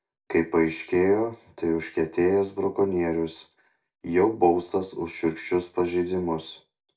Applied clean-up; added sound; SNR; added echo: none; none; none; reverberation time 0.2 s.